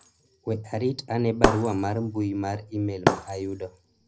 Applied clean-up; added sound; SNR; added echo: none; Shatter; 2 dB; reverberation time 0.4 s.